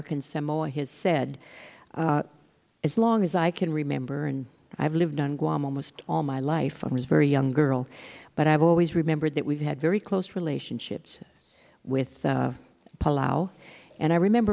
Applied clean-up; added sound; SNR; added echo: none; none; none; none.